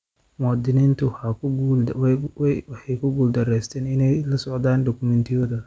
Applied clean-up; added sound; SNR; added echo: none; none; none; none.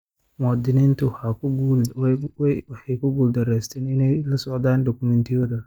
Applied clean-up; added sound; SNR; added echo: neural mask model DeepFilterNet 3.